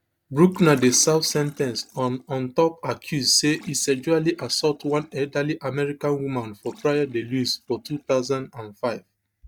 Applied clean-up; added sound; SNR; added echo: neural mask model DeepFilterNet 3.